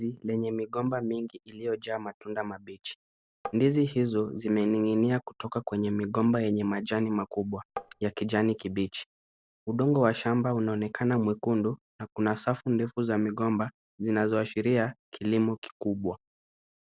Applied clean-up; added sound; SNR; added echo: neural separator model SepFormer DNS4.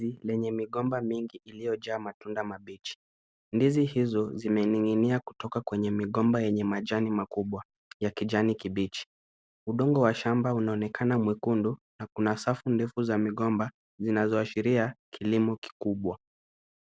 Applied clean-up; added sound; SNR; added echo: none; none; none; none.